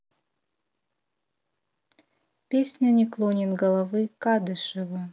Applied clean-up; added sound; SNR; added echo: none; none; none; none.